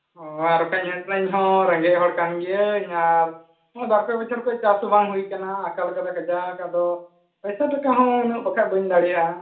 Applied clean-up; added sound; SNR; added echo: none; none; none; reverberation time 0.4 s.